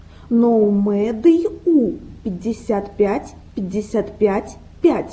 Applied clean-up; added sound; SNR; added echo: none; none; none; none.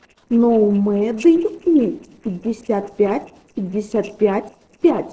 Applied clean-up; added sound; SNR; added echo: neural separator model SepFormer DNS4.